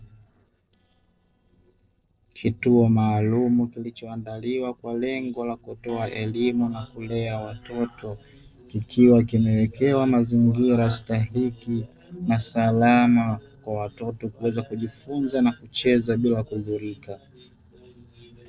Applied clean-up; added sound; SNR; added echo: neural separator model SepFormer DNS4.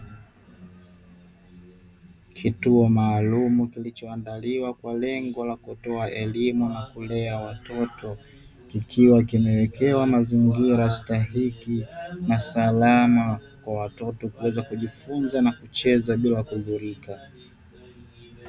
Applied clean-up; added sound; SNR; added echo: none; none; none; none.